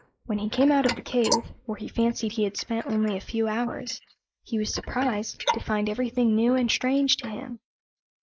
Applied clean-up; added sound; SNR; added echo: neural mask model Resemble Enhance denoiser.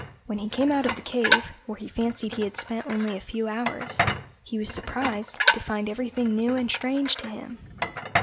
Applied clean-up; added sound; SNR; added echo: none; Dishes, pots, and pans; 2 dB; none.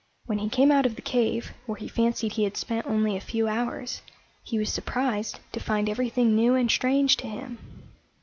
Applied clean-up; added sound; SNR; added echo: none; none; none; none.